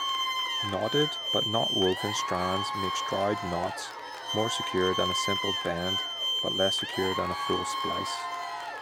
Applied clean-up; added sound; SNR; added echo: none; Bowed string instrument + Applause / Crowd / Cheering; -1 dB; none.